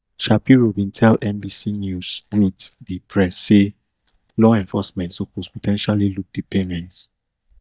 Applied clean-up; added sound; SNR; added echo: neural mask model DeepFilterNet 3.